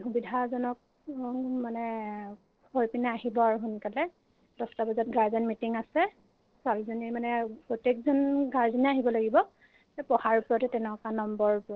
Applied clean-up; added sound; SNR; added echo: neural separator model SepFormer DNS4.